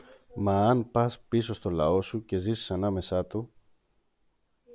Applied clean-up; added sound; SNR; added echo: none; none; none; none.